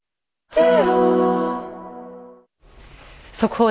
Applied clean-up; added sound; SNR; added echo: none; none; none; none.